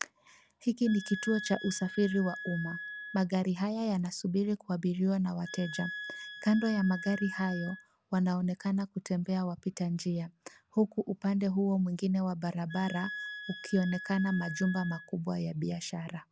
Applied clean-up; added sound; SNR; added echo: none; Wind instrument, woodwind instrument; 11 dB; none.